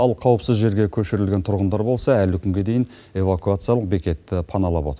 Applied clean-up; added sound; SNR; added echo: none; none; none; none.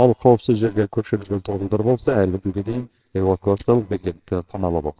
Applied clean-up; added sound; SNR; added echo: neural separator model SepFormer WHAMR!.